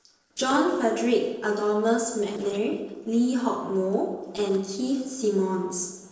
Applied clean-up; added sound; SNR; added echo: neural separator model SepFormer DNS4.